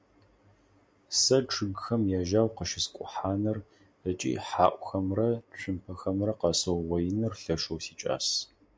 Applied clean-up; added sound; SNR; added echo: none; none; none; none.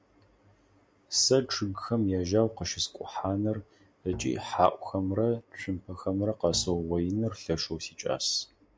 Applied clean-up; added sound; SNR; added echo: none; Bowed string instrument; 17 dB; none.